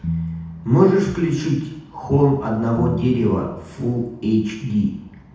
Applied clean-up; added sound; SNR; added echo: none; Piano; 10 dB; reverberation time 0.8 s.